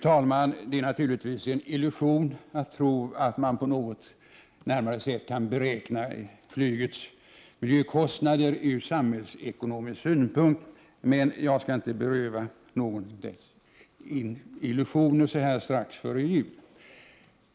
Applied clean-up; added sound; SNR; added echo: none; none; none; none.